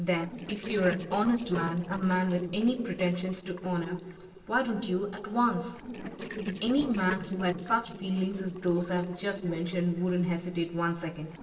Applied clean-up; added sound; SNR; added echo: neural separator model SepFormer DNS4.